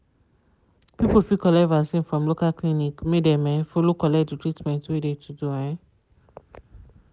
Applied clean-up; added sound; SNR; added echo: none; none; none; none.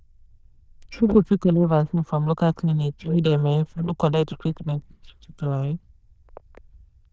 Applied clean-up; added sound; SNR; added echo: neural diffusion model UNIVERSE++.